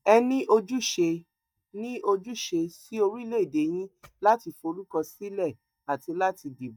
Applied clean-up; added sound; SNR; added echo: neural mask model DeepFilterNet 3.